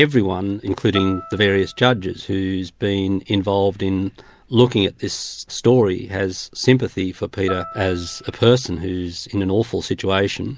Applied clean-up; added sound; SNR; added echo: none; Piano; 17 dB; none.